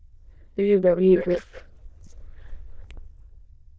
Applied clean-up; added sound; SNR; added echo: neural diffusion model UNIVERSE++.